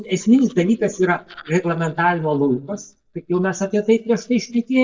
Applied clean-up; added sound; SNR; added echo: neural mask model DeepFilterNet 3.